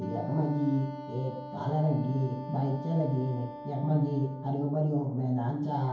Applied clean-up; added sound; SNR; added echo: none; Wind instrument, woodwind instrument; 14 dB; reverberation time 0.9 s.